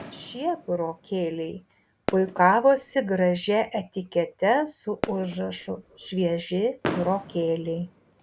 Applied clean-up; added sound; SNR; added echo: none; Fireworks + Fireworks; 13 dB; none.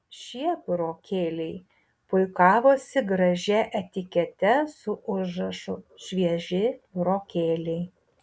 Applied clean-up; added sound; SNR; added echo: none; none; none; none.